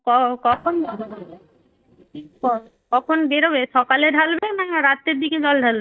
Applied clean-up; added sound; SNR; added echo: neural mask model DeepFilterNet 3.